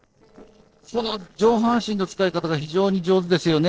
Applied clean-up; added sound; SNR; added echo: neural separator model SepFormer DNS4.